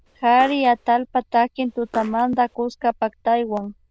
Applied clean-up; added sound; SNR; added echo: neural diffusion model UNIVERSE++.